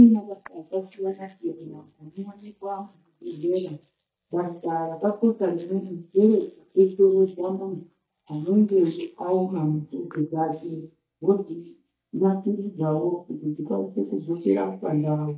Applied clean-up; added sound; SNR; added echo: neural mask model DeepFilterNet 3.